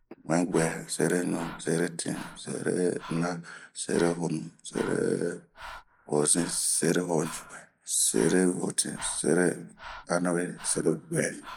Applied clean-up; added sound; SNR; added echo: neural mask model Resemble Enhance denoiser.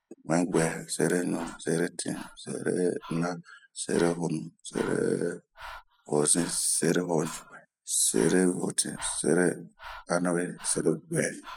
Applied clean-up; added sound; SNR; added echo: classical method spectral subtraction.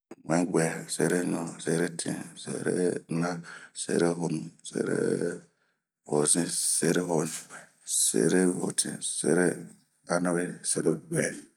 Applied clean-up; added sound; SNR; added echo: none; none; none; none.